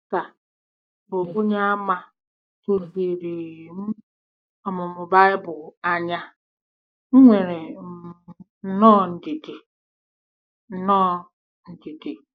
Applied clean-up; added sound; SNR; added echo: neural mask model DeepFilterNet 3.